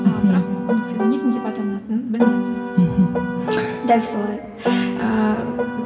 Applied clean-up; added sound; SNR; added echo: none; Piano; 4 dB; reverberation time 2.2 s.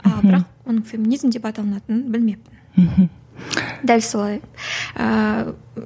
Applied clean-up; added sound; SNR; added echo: none; none; none; none.